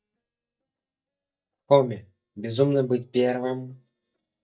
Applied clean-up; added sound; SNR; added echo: neural mask model DeepFilterNet 3.